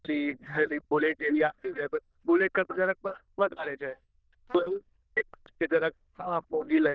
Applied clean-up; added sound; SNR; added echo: neural diffusion model UNIVERSE++.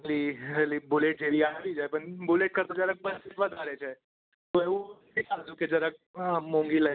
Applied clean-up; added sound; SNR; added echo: none; none; none; none.